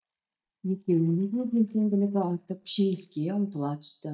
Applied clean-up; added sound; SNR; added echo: neural mask model DeepFilterNet 3.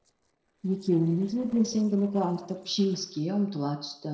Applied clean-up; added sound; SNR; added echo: neural separator model SepFormer DNS4.